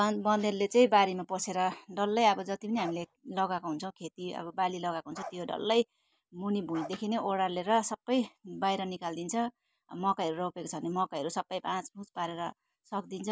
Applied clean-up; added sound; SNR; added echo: none; Bark; 17 dB; none.